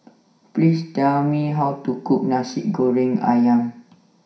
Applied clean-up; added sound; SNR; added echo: none; none; none; reverberation time 0.5 s.